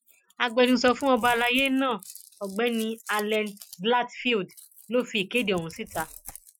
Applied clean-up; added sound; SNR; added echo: classical method Wiener filter.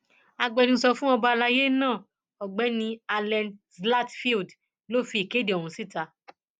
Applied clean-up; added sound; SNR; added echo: none; none; none; none.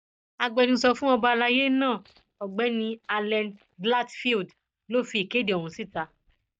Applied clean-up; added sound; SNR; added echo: neural mask model DeepFilterNet 3.